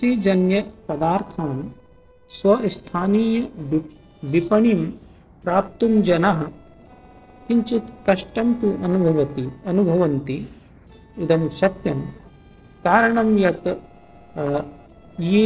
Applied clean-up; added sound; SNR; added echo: neural separator model SepFormer DNS4.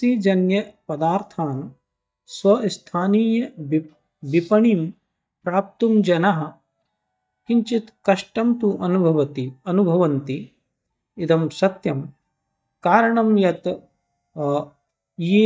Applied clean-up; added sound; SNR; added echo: neural mask model DeepFilterNet 3.